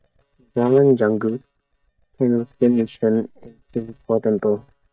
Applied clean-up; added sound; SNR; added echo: neural mask model DeepFilterNet 3.